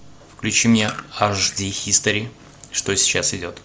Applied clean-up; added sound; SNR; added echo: none; Chewing, mastication; 19 dB; none.